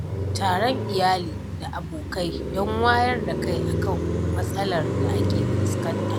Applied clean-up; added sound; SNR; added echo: none; Car passing by; -1 dB; none.